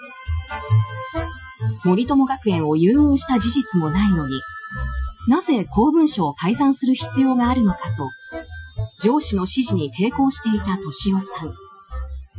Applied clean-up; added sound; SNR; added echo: classical method Wiener filter.